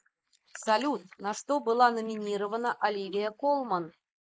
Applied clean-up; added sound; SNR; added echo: neural mask model Resemble Enhance denoiser.